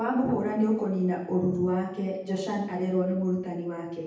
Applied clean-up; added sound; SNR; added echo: none; none; none; reverberation time 0.8 s.